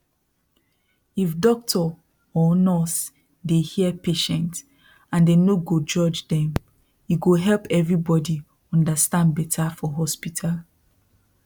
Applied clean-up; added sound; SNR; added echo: none; none; none; none.